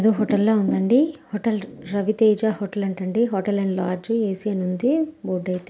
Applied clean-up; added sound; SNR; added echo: none; none; none; none.